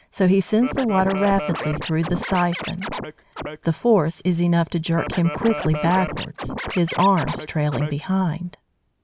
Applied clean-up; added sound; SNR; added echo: none; Scratching (performance technique); 8 dB; none.